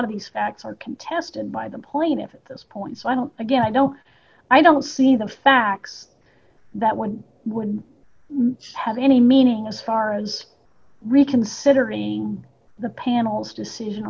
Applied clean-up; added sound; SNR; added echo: none; none; none; none.